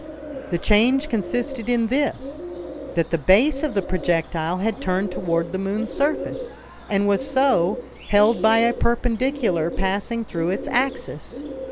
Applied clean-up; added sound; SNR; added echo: none; Bird; 11 dB; none.